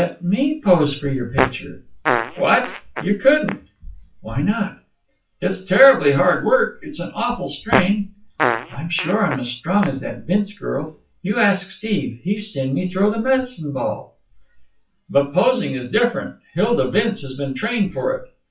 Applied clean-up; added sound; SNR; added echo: classical method WPE with log-MMSE.